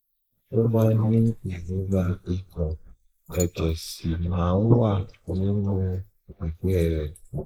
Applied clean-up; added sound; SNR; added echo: neural mask model Resemble Enhance denoiser.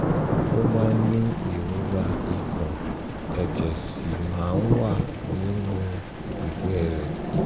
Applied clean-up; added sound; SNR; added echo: none; Thunder / Rain; 0 dB; none.